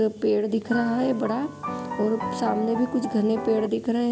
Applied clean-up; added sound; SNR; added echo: none; Piano; 9 dB; none.